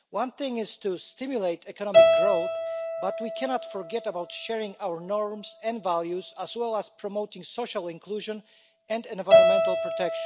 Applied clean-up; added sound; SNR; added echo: none; Keyboard (musical); -4 dB; none.